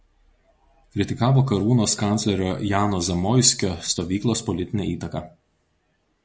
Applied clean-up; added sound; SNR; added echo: none; none; none; none.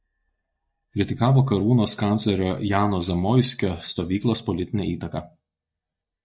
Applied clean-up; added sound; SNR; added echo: neural mask model DeepFilterNet 3.